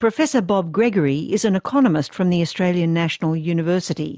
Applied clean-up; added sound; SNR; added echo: none; none; none; none.